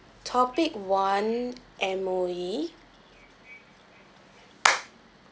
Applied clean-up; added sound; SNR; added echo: none; none; none; none.